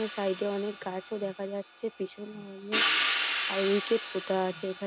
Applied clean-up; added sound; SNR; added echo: none; Hi-hat; 2 dB; none.